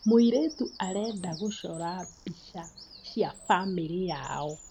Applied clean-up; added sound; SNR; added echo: none; Bird vocalization, bird call, bird song; 19 dB; none.